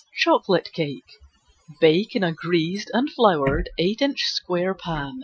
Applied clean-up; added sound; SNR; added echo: classical method Wiener filter.